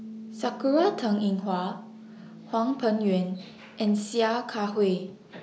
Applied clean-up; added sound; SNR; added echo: none; Piano; 18 dB; none.